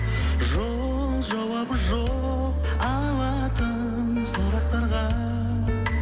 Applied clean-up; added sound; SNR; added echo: none; none; none; none.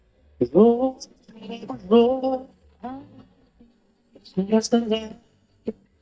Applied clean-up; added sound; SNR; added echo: neural mask model DeepFilterNet 3.